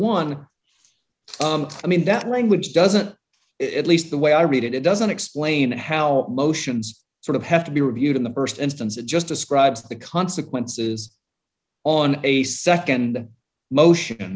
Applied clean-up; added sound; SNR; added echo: none; none; none; none.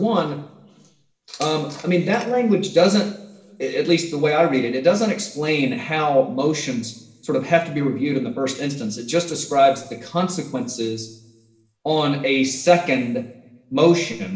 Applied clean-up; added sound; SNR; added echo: none; none; none; reverberation time 1.0 s.